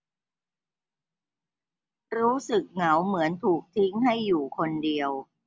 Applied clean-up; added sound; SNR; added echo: none; none; none; none.